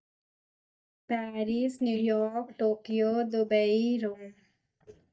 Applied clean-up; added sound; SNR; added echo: neural mask model DeepFilterNet 3.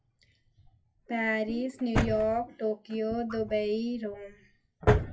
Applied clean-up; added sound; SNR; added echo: classical method WPE with log-MMSE.